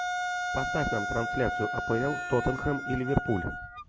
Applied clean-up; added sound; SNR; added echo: none; Wind instrument, woodwind instrument; 2 dB; none.